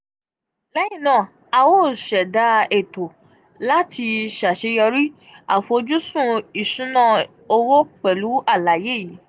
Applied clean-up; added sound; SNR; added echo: none; none; none; none.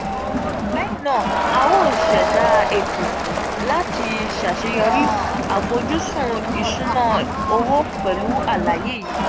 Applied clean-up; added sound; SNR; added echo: none; Crowd; -2 dB; none.